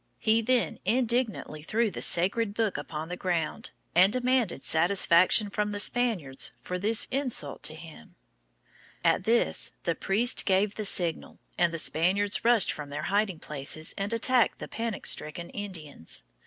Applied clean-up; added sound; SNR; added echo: none; none; none; none.